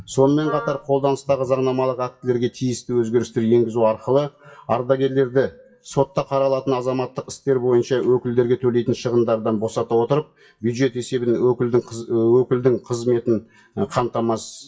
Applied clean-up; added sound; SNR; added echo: classical method WPE with log-MMSE.